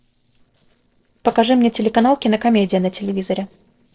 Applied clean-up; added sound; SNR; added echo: neural separator model SepFormer DNS4.